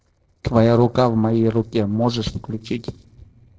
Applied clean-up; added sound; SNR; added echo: neural separator model SepFormer DNS4.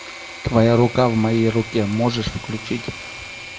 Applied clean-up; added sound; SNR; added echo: none; Engine / Mechanisms; 14 dB; reverberation time 1.6 s.